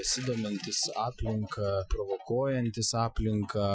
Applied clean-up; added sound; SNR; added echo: classical method Wiener filter.